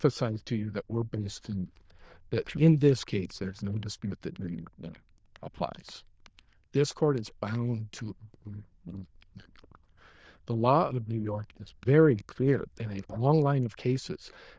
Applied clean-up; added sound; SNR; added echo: neural diffusion model UNIVERSE++.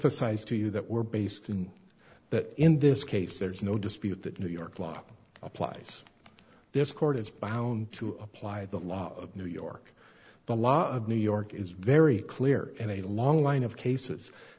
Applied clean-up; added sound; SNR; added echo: none; none; none; none.